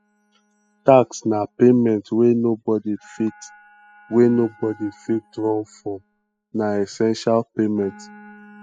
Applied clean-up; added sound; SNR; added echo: classical method spectral subtraction.